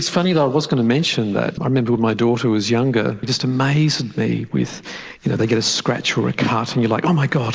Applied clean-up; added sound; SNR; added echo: neural mask model Resemble Enhance denoiser.